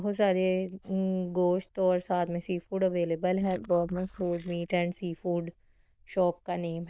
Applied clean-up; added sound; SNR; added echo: neural diffusion model UNIVERSE++.